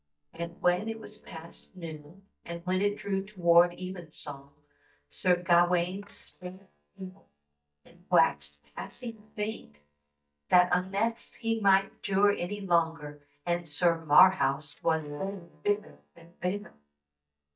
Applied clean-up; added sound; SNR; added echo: neural mask model DeepFilterNet 3.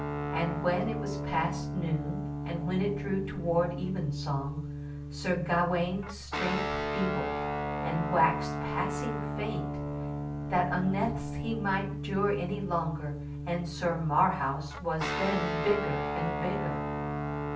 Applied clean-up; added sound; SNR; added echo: none; Guitar; 3 dB; reverberation time 0.3 s.